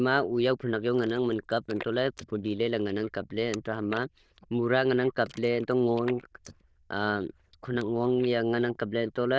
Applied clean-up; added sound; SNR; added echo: neural diffusion model UNIVERSE++.